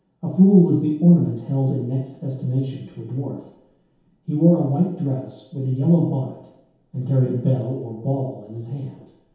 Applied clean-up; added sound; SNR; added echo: none; none; none; reverberation time 0.8 s.